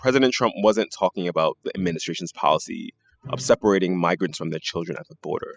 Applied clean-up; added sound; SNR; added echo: classical method spectral subtraction.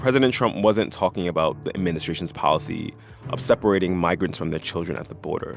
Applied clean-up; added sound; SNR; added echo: none; Piano; 18 dB; none.